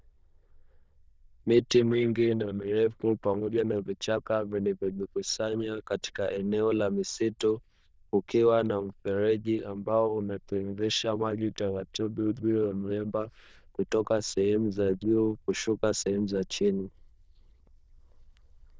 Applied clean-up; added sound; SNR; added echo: neural diffusion model UNIVERSE++.